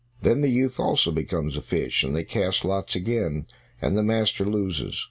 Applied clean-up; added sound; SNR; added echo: none; none; none; none.